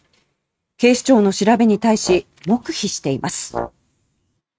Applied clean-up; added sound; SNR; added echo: neural mask model RNNoise.